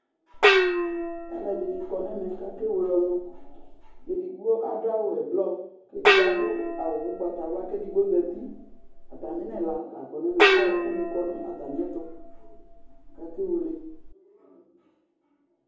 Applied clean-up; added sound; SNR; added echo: none; Gong; -3 dB; reverberation time 0.7 s.